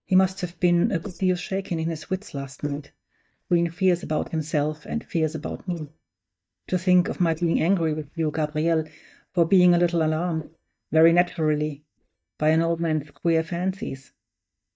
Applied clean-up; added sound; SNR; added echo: neural mask model DeepFilterNet 3.